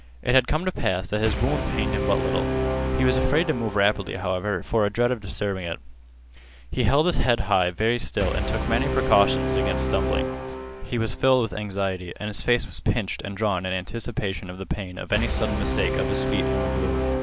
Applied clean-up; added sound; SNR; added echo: none; Brass instrument; 4 dB; none.